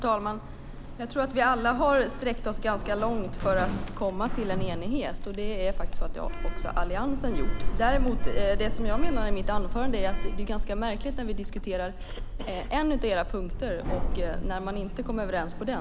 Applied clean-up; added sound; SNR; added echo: none; Sliding door; -2 dB; none.